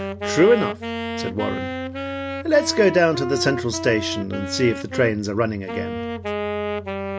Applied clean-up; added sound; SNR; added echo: none; Wind instrument, woodwind instrument; 6 dB; none.